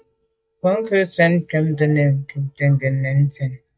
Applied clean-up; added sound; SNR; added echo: neural mask model DeepFilterNet 3.